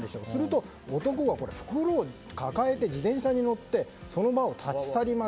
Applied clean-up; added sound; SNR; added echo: none; none; none; none.